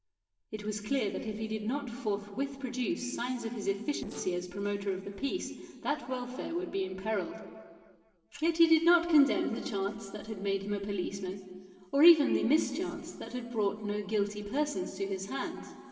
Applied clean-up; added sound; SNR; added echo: neural separator model SepFormer DNS4.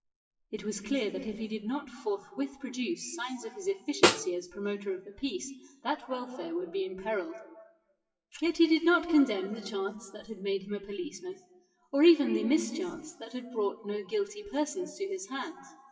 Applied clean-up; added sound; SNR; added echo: classical method WPE with log-MMSE.